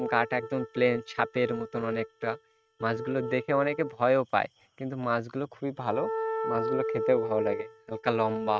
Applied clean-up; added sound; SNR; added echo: neural mask model RNNoise.